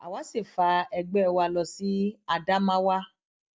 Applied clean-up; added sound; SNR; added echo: none; none; none; none.